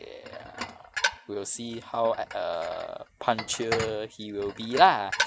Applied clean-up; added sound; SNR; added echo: none; Dishes, pots, and pans; 7 dB; none.